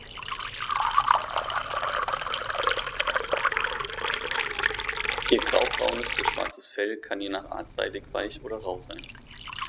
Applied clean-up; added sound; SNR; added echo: none; Liquid; -4 dB; none.